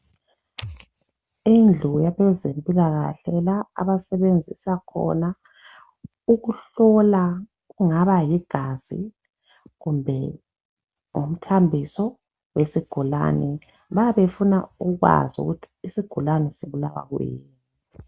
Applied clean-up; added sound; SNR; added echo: none; none; none; none.